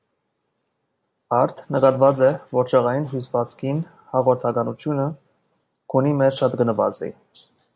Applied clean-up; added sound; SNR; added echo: none; none; none; none.